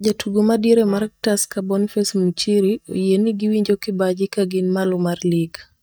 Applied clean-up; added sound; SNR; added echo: neural mask model DeepFilterNet 3.